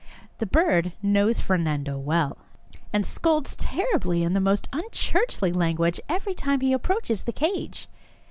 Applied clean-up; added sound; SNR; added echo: none; none; none; none.